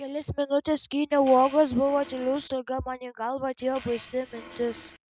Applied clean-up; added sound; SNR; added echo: none; Fart; 19 dB; none.